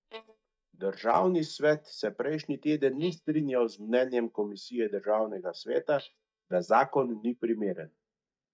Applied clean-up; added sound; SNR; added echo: neural mask model DeepFilterNet 3.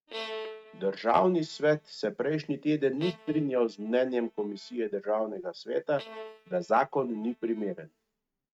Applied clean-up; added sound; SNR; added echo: neural mask model RNNoise.